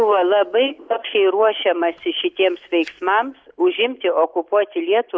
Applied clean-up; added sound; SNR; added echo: none; none; none; none.